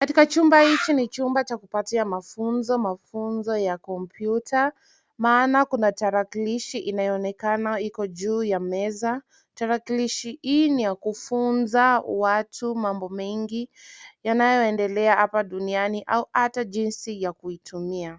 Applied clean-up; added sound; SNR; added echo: none; none; none; none.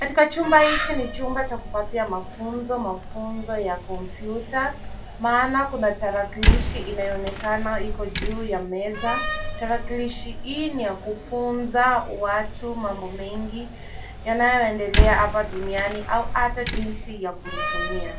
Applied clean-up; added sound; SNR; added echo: none; Slam; 2 dB; reverberation time 0.2 s.